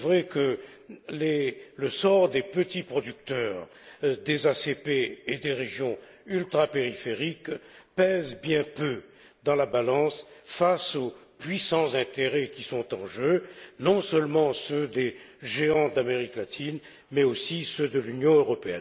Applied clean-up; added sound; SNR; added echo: none; none; none; none.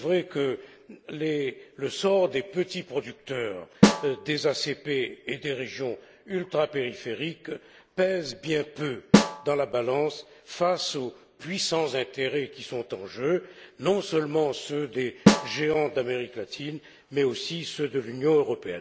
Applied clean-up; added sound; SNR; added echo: none; Snare drum; -3 dB; none.